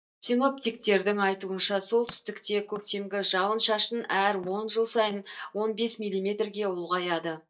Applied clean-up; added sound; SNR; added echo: neural mask model DeepFilterNet 3.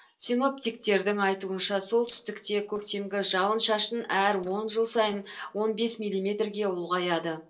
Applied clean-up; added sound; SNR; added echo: neural separator model SepFormer DNS4.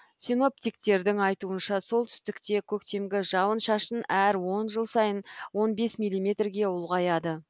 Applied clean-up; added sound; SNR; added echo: none; none; none; none.